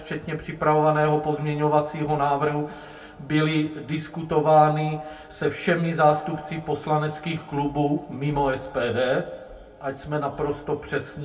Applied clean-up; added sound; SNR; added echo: none; none; none; reverberation time 0.2 s.